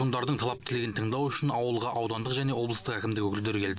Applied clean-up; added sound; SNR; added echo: none; none; none; none.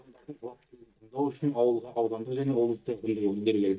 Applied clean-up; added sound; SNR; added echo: neural mask model DeepFilterNet 3.